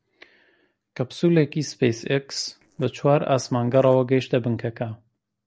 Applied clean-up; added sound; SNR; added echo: neural separator model SepFormer DNS4.